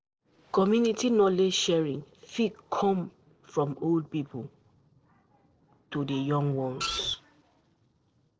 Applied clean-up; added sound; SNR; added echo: neural separator model SepFormer DNS4.